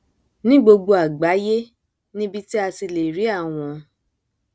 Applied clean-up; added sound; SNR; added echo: none; none; none; none.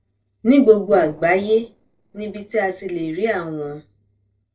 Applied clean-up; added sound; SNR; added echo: neural separator model SepFormer DNS4.